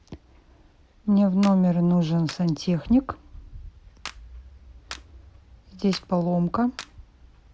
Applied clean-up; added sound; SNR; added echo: none; Clapping; 20 dB; none.